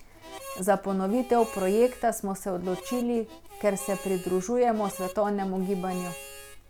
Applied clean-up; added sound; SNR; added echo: none; Harmonica; 15 dB; none.